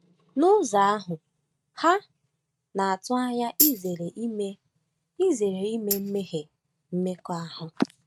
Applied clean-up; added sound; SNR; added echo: neural mask model RNNoise.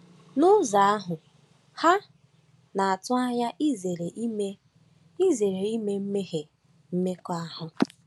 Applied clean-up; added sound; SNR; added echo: none; none; none; none.